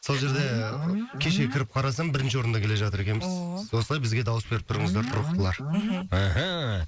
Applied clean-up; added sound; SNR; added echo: neural mask model Resemble Enhance denoiser.